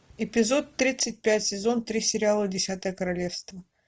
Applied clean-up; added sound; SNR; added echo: none; none; none; none.